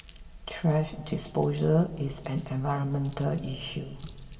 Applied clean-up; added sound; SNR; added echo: none; Wind chime; 7 dB; reverberation time 2.6 s.